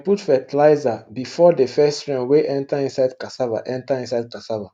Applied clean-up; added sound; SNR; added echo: none; none; none; none.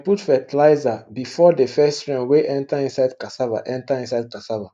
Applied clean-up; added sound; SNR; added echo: neural mask model Resemble Enhance denoiser.